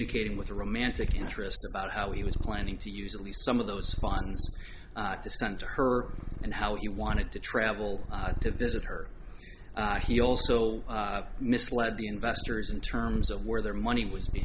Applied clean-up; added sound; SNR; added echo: none; Purr; 4 dB; none.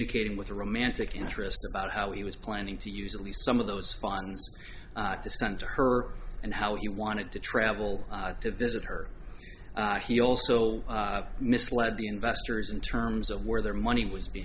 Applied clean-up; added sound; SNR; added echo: none; none; none; none.